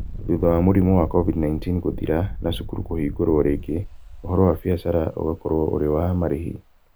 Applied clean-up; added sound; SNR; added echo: none; Engine; 12 dB; none.